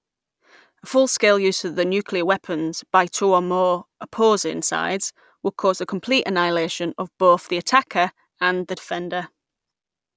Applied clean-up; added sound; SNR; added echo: none; none; none; none.